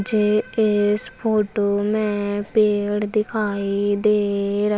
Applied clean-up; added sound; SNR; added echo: none; none; none; none.